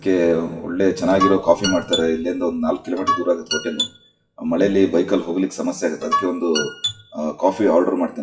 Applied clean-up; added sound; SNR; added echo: classical method WPE with log-MMSE.